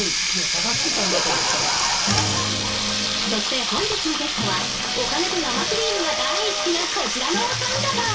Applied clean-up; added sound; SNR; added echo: none; Water tap, faucet; -1 dB; reverberation time 0.3 s.